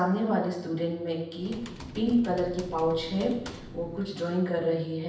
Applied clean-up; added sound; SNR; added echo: none; Typing; 16 dB; reverberation time 0.9 s.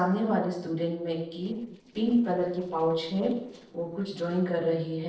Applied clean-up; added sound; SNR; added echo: neural separator model SepFormer DNS4.